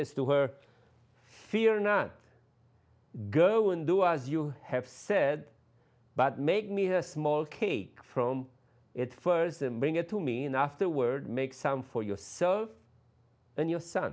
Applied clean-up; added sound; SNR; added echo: none; none; none; none.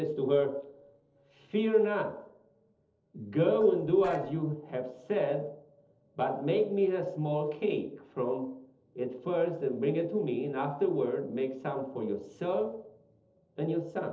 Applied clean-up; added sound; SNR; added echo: neural separator model SepFormer DNS4.